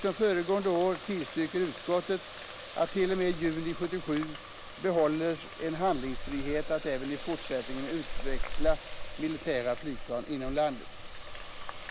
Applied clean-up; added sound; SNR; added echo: none; Water tap, faucet; 5 dB; none.